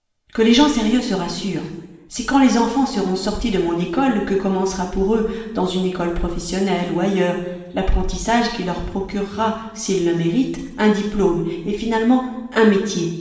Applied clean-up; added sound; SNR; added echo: none; none; none; reverberation time 1.0 s.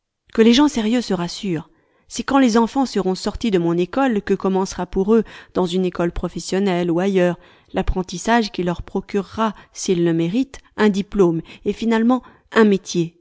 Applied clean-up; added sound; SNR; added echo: none; none; none; none.